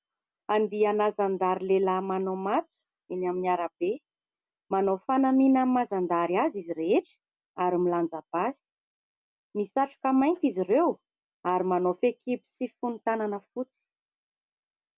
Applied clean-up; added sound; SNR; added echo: none; none; none; none.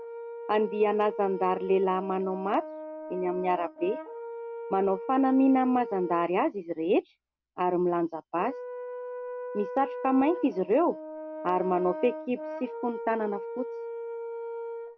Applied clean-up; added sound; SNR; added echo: none; Brass instrument; 10 dB; none.